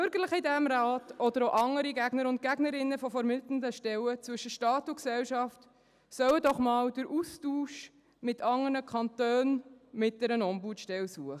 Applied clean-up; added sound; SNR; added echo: none; none; none; none.